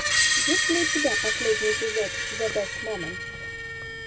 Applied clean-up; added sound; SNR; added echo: none; Screech; -3 dB; none.